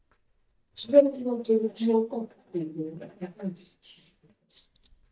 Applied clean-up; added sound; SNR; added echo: neural mask model DeepFilterNet 3.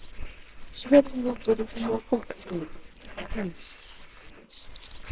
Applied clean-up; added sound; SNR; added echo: neural separator model SepFormer WHAMR!.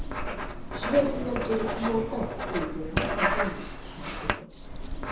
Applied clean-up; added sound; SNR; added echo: none; Writing; -1 dB; reverberation time 0.7 s.